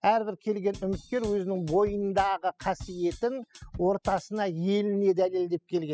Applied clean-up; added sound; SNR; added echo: classical method spectral subtraction.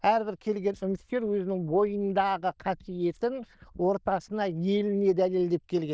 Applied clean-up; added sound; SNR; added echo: neural diffusion model UNIVERSE++.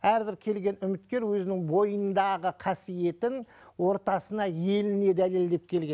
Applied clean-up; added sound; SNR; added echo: none; none; none; none.